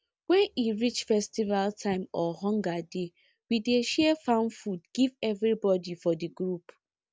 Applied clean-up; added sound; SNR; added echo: none; none; none; none.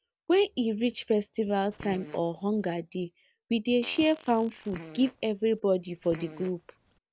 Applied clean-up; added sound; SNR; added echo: none; Fart + Fart; 18 dB; none.